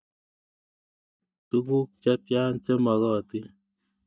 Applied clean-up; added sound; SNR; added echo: neural mask model DeepFilterNet 3.